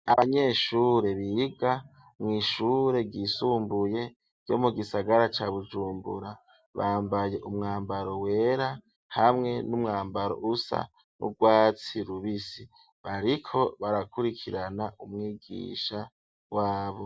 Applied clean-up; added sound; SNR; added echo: none; none; none; none.